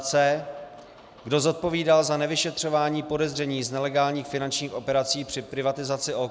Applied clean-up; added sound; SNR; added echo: none; none; none; none.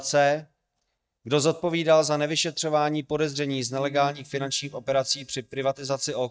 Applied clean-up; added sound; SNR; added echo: neural mask model DeepFilterNet 3.